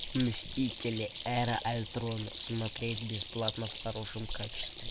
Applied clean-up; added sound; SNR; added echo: none; Stream; -2 dB; none.